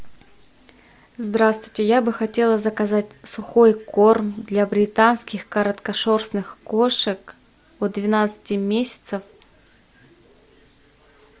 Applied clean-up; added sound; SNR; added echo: none; none; none; none.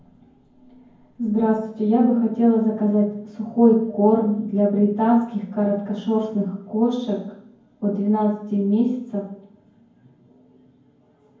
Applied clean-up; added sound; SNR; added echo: none; none; none; reverberation time 0.9 s.